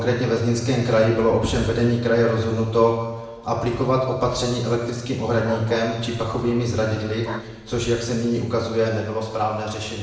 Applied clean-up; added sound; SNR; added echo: none; Bark; 16 dB; reverberation time 1.1 s.